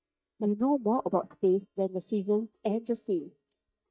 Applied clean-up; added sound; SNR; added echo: neural mask model DeepFilterNet 3.